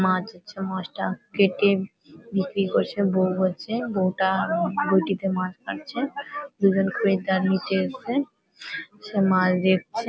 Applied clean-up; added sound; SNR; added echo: none; none; none; none.